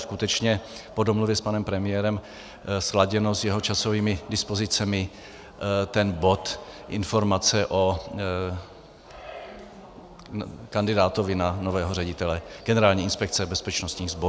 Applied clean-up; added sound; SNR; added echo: none; none; none; none.